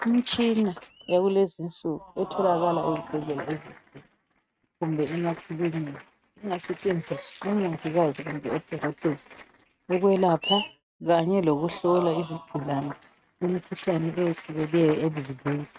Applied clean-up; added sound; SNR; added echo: neural mask model RNNoise.